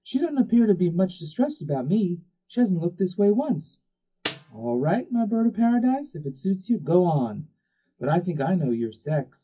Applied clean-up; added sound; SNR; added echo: classical method WPE with log-MMSE.